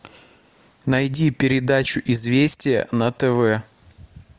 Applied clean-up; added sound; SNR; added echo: none; none; none; none.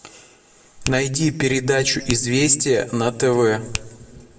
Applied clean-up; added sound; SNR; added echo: none; Finger snapping; 13 dB; reverberation time 1.1 s.